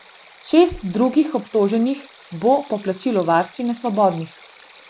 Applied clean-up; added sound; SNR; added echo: none; Stream; 20 dB; none.